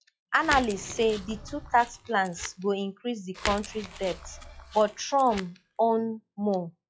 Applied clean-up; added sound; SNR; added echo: classical method log-MMSE.